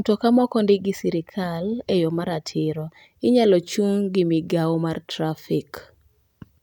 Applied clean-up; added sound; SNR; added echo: none; none; none; none.